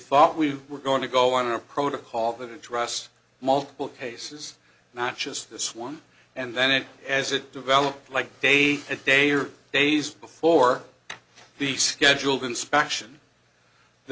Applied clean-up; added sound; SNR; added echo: none; none; none; none.